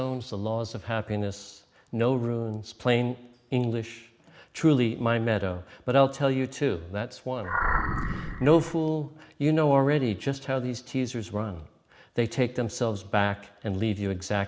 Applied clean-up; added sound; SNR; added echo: none; Animal; 2 dB; none.